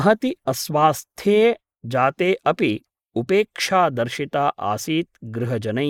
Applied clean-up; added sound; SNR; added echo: neural mask model Resemble Enhance denoiser.